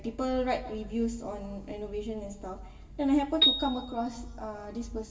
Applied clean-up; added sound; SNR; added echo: none; Piano; -1 dB; reverberation time 1.3 s.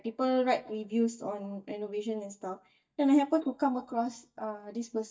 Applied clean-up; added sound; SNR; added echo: neural mask model DeepFilterNet 3.